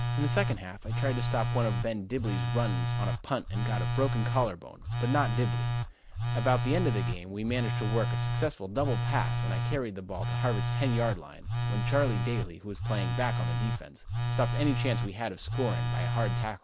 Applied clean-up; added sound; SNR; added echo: none; Telephone; -3 dB; none.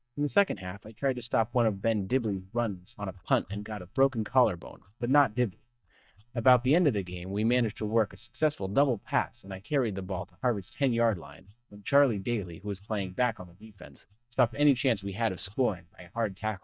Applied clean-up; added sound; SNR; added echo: neural mask model DeepFilterNet 3.